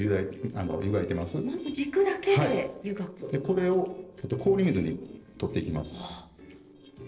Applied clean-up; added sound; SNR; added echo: neural separator model SepFormer DNS4.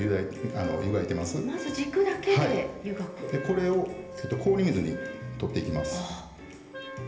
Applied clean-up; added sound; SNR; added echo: none; Wind instrument, woodwind instrument; 13 dB; reverberation time 1.4 s.